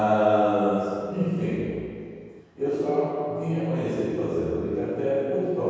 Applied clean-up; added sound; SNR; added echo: none; none; none; reverberation time 2.2 s.